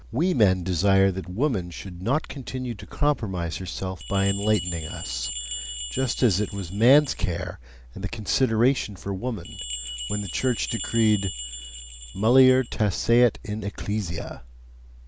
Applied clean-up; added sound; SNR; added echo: none; Bell; 11 dB; none.